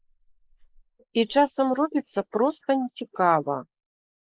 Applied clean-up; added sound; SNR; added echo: neural mask model Resemble Enhance denoiser.